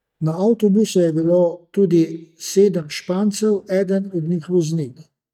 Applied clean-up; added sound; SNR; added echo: neural mask model DeepFilterNet 3.